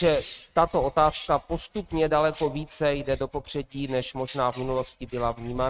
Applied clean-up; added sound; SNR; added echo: neural mask model RNNoise.